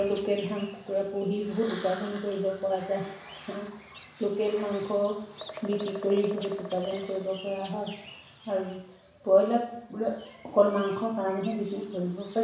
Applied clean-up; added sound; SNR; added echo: none; Bird vocalization, bird call, bird song; 18 dB; reverberation time 0.7 s.